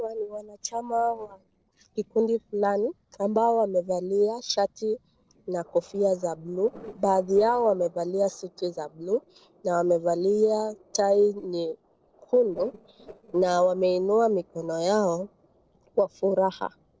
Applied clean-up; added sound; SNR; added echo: neural separator model SepFormer DNS4.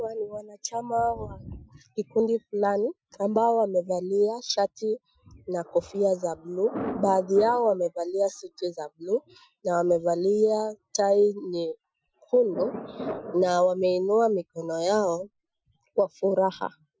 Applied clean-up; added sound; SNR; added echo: classical method Wiener filter.